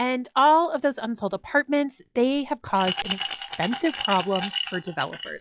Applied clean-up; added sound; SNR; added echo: classical method log-MMSE.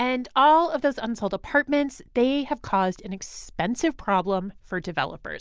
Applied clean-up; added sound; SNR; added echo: none; none; none; none.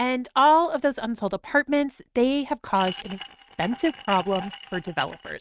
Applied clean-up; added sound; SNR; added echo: neural mask model RNNoise.